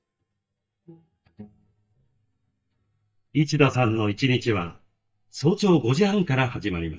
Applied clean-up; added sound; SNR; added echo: neural mask model DeepFilterNet 3.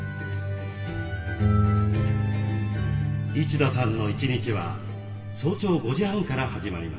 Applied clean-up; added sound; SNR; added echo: none; Bass guitar; 1 dB; reverberation time 2.7 s.